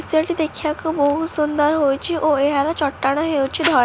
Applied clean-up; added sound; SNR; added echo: none; none; none; none.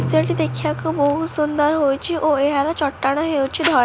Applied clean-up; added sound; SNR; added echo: none; Drum; 11 dB; none.